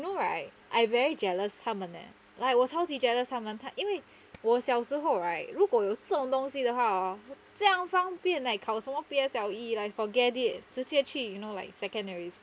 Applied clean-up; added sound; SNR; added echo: none; none; none; none.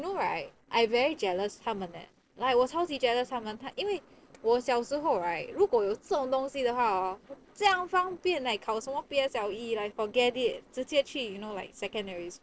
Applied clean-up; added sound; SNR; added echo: neural separator model SepFormer DNS4.